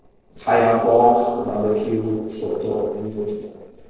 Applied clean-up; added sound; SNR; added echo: neural separator model SepFormer DNS4.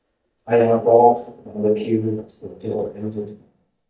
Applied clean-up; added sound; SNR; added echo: neural mask model DeepFilterNet 3.